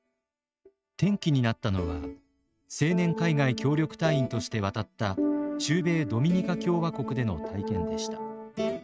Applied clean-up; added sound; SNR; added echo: neural mask model RNNoise.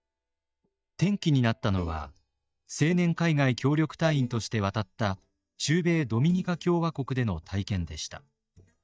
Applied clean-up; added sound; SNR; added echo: neural mask model DeepFilterNet 3.